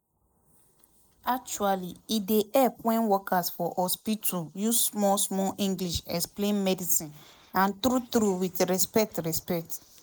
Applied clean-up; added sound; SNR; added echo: neural mask model Resemble Enhance denoiser.